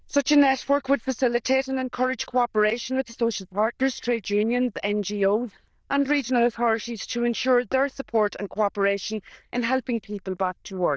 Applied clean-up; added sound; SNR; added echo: neural diffusion model UNIVERSE++.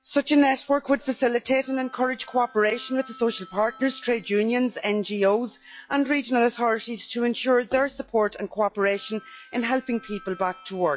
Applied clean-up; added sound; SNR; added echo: classical method log-MMSE.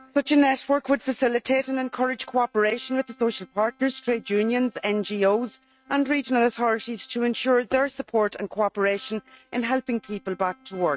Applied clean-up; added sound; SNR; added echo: neural mask model RNNoise.